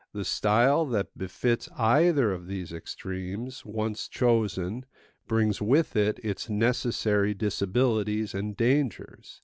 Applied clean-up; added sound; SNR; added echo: none; none; none; none.